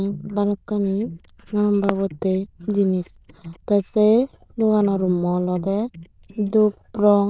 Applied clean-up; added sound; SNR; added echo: neural diffusion model UNIVERSE++.